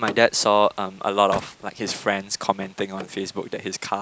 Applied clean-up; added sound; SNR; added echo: none; Slam; 16 dB; none.